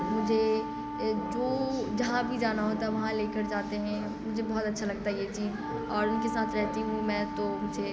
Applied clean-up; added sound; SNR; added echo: none; Wind instrument, woodwind instrument; 7 dB; none.